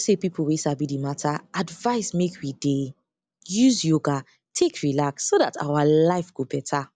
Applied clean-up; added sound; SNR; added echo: none; none; none; none.